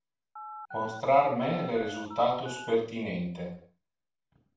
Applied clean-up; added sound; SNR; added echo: none; Telephone; 12 dB; reverberation time 0.5 s.